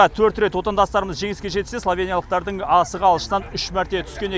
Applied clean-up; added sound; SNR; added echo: none; none; none; none.